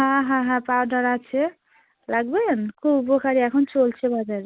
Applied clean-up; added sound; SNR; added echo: none; none; none; none.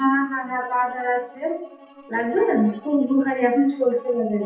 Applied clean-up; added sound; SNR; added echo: classical method WPE with log-MMSE.